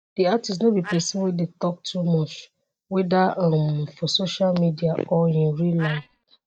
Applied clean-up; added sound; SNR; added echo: neural mask model DeepFilterNet 3.